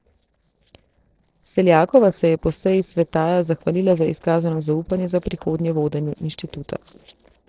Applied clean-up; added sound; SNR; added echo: neural separator model SepFormer DNS4.